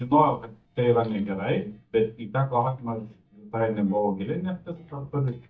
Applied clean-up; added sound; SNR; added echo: neural mask model DeepFilterNet 3.